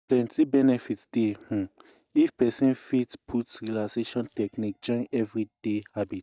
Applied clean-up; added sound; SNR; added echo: neural mask model DeepFilterNet 3.